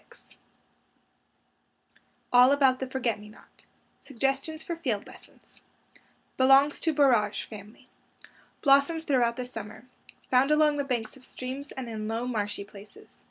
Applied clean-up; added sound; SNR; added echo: none; none; none; none.